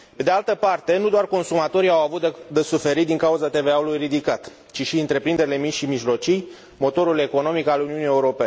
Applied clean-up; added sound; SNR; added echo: none; none; none; none.